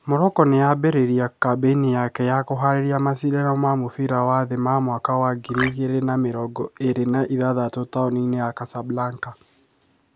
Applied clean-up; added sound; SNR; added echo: none; Marimba, xylophone; 5 dB; none.